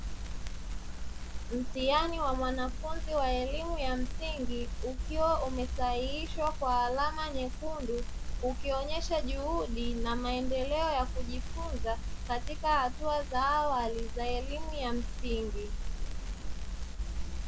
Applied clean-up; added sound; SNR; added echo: none; Crackle; 0 dB; none.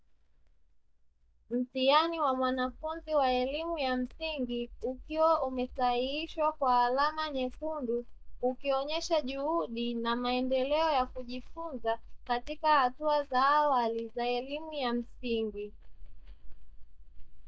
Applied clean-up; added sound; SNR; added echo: neural mask model DeepFilterNet 3.